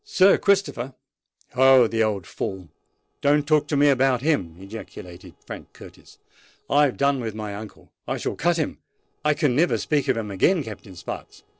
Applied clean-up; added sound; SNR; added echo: neural separator model SepFormer DNS4.